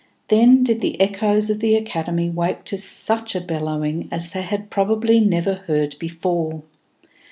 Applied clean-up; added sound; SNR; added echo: none; none; none; none.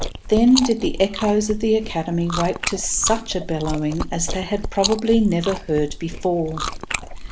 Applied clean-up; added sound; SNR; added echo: none; Chewing, mastication; 7 dB; none.